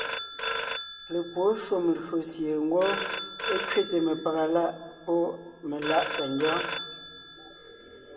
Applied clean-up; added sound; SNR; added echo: none; Telephone; -3 dB; reverberation time 1.3 s.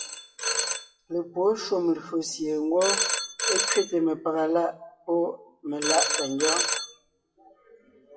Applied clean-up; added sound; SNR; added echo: classical method WPE with log-MMSE.